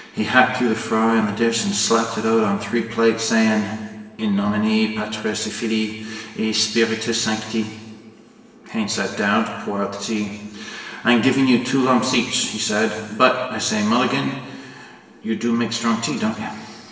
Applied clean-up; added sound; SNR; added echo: none; none; none; reverberation time 1.4 s.